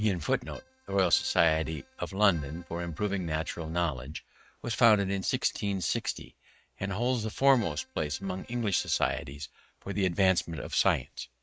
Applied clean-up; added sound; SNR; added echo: neural mask model RNNoise.